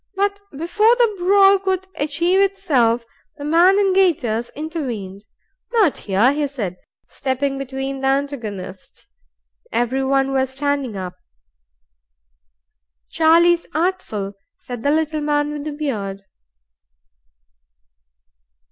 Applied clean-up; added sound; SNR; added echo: none; none; none; none.